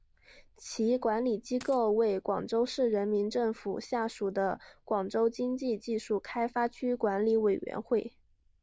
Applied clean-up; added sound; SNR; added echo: neural diffusion model UNIVERSE++.